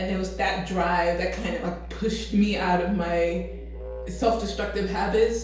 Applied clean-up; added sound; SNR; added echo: none; Musical instrument; 11 dB; reverberation time 0.5 s.